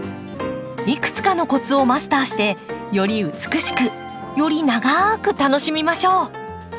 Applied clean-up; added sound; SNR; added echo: none; none; none; none.